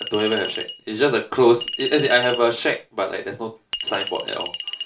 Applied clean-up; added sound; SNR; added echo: none; Chink, clink; 10 dB; reverberation time 0.3 s.